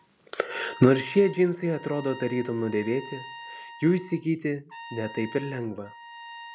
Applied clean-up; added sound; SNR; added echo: none; Trumpet; 17 dB; none.